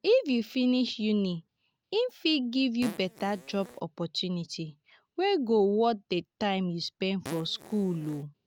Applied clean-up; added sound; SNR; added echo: none; Fart; 16 dB; none.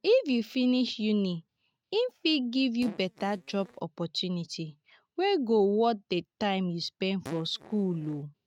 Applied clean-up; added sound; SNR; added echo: neural mask model RNNoise.